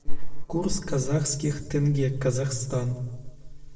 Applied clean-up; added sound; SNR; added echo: neural separator model SepFormer DNS4.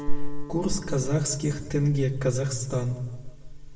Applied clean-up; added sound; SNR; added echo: none; Guitar; 19 dB; reverberation time 1.0 s.